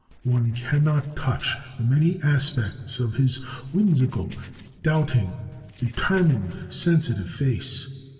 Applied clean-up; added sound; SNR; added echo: neural separator model SepFormer DNS4.